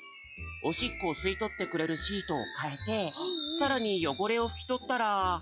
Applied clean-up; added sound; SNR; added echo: classical method log-MMSE.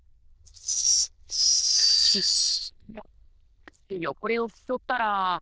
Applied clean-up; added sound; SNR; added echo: neural diffusion model UNIVERSE++.